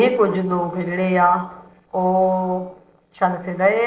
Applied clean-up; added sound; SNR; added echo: neural separator model SepFormer DNS4.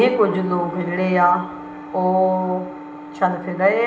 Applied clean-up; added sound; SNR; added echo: none; Wind instrument, woodwind instrument; 15 dB; reverberation time 1.2 s.